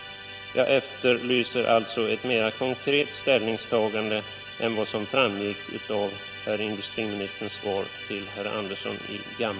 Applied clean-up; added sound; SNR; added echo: none; Musical instrument; 12 dB; none.